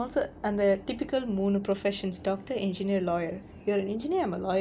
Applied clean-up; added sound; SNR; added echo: none; none; none; none.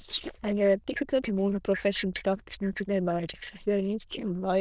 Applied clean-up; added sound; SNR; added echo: neural diffusion model UNIVERSE++.